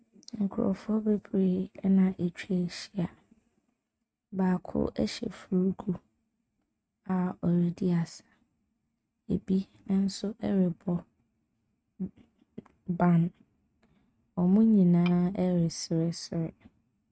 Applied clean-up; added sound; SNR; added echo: neural mask model RNNoise.